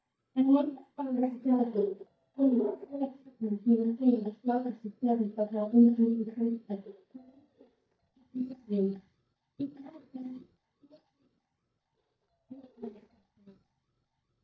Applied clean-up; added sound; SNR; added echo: neural mask model DeepFilterNet 3.